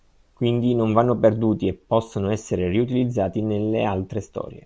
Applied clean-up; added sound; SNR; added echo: none; none; none; none.